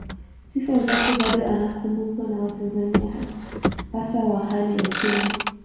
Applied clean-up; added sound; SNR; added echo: none; Motor vehicle (road); 4 dB; reverberation time 1.1 s.